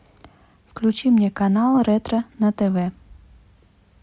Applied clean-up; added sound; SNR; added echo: none; none; none; none.